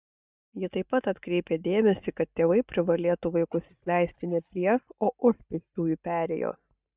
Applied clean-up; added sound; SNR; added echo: neural mask model DeepFilterNet 3.